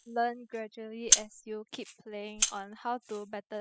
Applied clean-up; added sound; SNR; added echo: classical method spectral subtraction.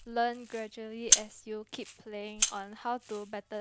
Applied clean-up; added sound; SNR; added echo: none; Rattle (instrument); -3 dB; none.